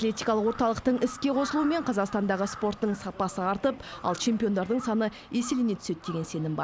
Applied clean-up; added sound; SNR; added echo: none; Crow; 17 dB; none.